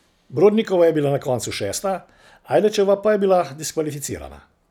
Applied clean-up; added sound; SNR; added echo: none; none; none; none.